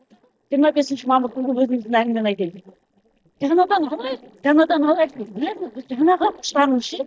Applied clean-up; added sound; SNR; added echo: neural mask model DeepFilterNet 3.